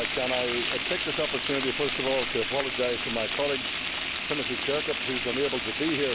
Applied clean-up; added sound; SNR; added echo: none; Frying (food); 0 dB; none.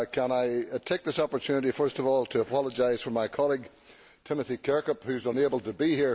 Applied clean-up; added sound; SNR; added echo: none; none; none; none.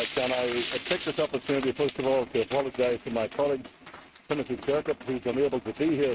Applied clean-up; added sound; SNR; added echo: neural mask model RNNoise.